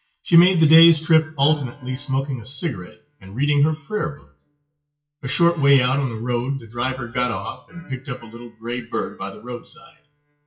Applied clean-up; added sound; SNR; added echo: classical method WPE with log-MMSE.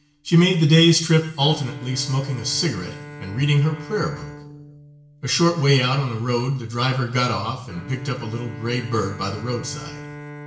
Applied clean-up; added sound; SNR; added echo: none; Bowed string instrument; 17 dB; reverberation time 0.8 s.